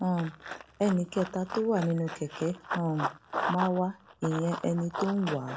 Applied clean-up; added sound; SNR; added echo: none; Run; 8 dB; none.